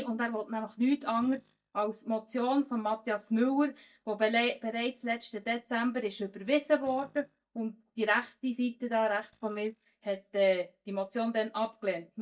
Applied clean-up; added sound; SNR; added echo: neural mask model DeepFilterNet 3.